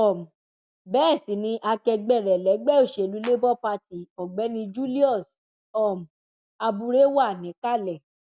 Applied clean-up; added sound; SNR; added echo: none; Clapping; 19 dB; none.